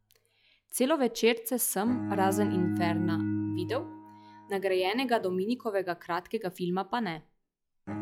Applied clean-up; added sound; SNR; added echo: classical method log-MMSE.